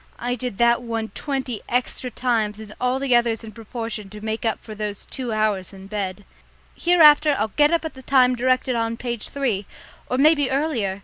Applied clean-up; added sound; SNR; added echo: none; none; none; none.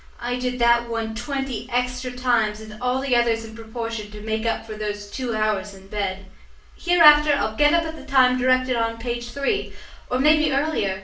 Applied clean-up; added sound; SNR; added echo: none; none; none; reverberation time 0.4 s.